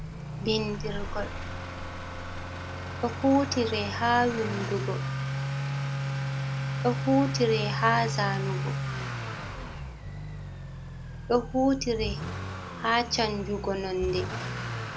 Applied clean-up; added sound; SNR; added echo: none; Accelerating, revving, vroom / Motor vehicle (road); 3 dB; none.